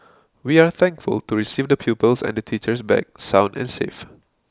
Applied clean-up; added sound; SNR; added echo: none; none; none; none.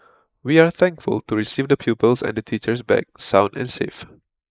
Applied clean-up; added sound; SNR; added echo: neural mask model Resemble Enhance denoiser.